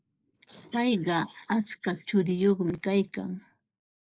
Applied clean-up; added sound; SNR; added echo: neural mask model Resemble Enhance denoiser.